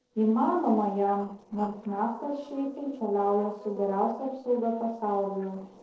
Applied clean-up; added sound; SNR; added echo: neural separator model SepFormer DNS4.